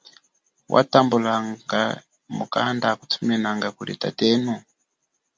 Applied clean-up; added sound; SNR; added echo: none; none; none; none.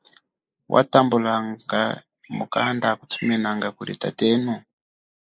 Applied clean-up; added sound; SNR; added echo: neural mask model Resemble Enhance denoiser.